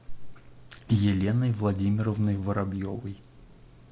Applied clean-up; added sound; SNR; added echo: none; none; none; none.